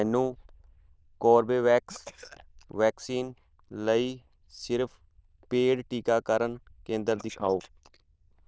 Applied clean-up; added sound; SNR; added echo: neural diffusion model UNIVERSE++.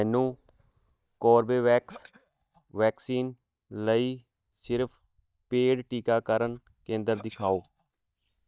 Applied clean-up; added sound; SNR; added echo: neural mask model DeepFilterNet 3.